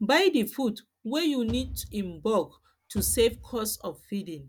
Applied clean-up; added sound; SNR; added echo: none; Bass drum / Thump, thud; 13 dB; none.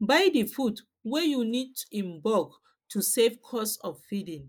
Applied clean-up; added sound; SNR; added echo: neural mask model Resemble Enhance denoiser.